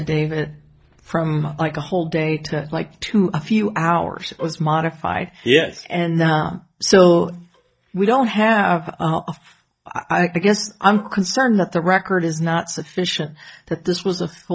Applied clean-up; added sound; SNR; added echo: neural mask model DeepFilterNet 3.